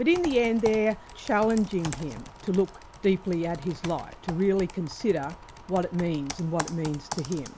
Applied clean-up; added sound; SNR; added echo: none; Computer keyboard; 14 dB; none.